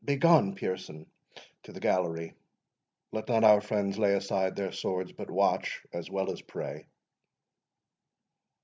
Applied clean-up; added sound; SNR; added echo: none; none; none; none.